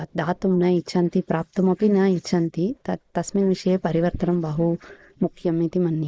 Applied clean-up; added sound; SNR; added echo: neural mask model Resemble Enhance denoiser.